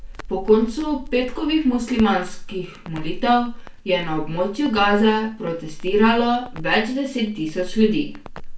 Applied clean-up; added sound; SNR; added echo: none; Crackle; 10 dB; reverberation time 0.3 s.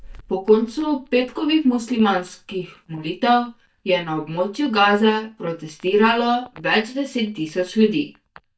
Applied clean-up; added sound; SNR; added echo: neural mask model DeepFilterNet 3.